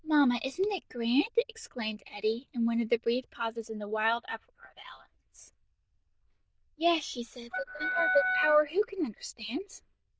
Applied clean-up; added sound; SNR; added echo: neural diffusion model UNIVERSE++.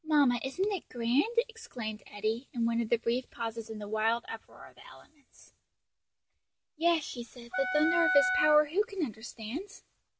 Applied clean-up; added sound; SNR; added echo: none; Wind instrument, woodwind instrument; 1 dB; none.